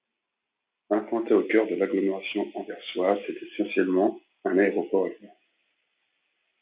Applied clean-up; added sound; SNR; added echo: none; none; none; none.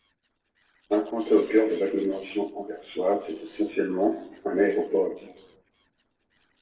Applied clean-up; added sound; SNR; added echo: neural separator model SepFormer DNS4.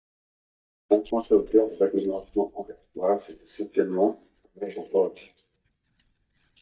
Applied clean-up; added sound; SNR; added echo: neural mask model DeepFilterNet 3.